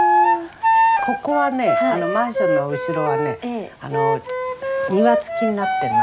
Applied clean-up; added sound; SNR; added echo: none; Wind instrument, woodwind instrument; -4 dB; none.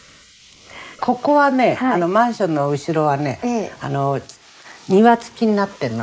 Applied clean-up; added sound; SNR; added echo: neural mask model Resemble Enhance denoiser.